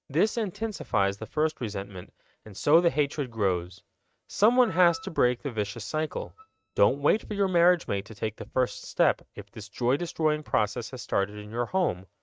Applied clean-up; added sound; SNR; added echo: neural mask model RNNoise.